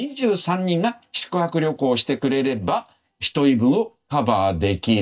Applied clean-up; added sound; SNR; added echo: neural mask model DeepFilterNet 3.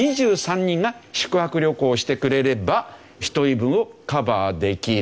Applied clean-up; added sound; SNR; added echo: none; none; none; none.